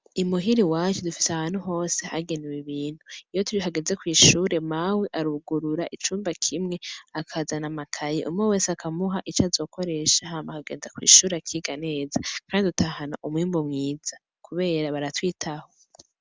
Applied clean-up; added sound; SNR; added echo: none; none; none; none.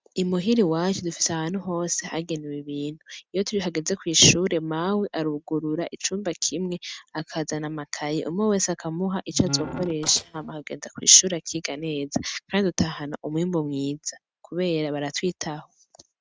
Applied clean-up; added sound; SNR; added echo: neural mask model RNNoise.